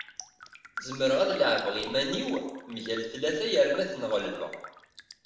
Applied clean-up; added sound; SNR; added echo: none; Raindrop; 16 dB; reverberation time 0.9 s.